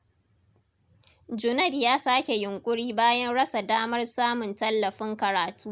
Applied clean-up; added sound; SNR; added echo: none; none; none; none.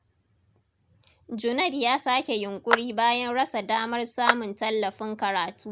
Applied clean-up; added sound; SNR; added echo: none; Clapping; 4 dB; none.